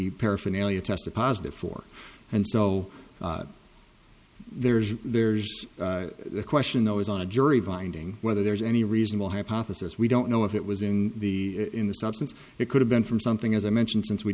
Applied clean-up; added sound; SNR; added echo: none; none; none; none.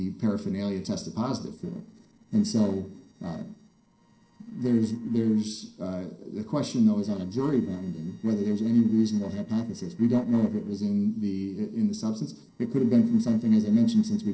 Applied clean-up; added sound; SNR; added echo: neural separator model SepFormer DNS4.